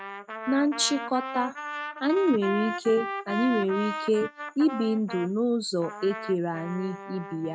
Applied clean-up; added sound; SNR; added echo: neural mask model RNNoise.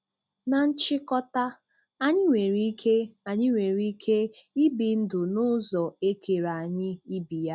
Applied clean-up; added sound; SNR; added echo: none; none; none; none.